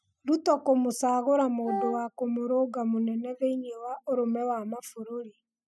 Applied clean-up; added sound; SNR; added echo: classical method spectral subtraction.